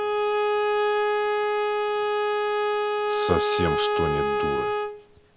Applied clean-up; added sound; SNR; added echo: none; Bowed string instrument; -5 dB; none.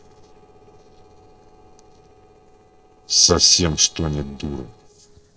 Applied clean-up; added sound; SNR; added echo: neural separator model SepFormer DNS4.